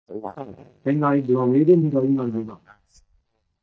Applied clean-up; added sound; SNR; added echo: neural mask model DeepFilterNet 3.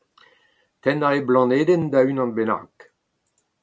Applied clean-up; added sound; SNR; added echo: none; none; none; none.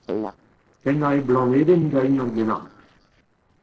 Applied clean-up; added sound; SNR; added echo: neural separator model SepFormer DNS4.